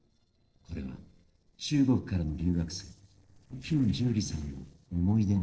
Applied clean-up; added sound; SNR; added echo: neural separator model SepFormer DNS4.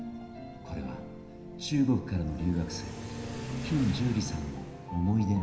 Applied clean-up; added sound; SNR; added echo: none; Accelerating, revving, vroom / Car; 12 dB; reverberation time 0.9 s.